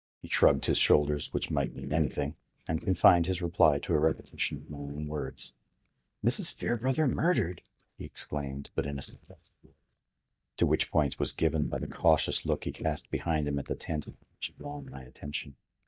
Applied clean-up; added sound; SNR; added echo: neural mask model DeepFilterNet 3.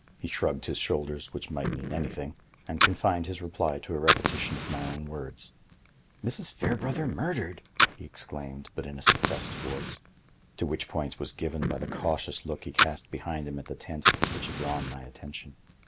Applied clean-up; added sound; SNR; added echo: none; Fire; -1 dB; none.